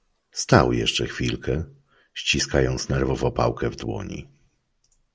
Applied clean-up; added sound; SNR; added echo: none; none; none; none.